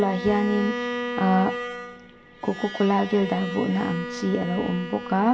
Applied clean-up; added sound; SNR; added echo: none; Bowed string instrument; 8 dB; reverberation time 0.4 s.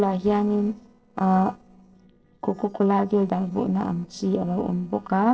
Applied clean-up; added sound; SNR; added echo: neural separator model SepFormer DNS4.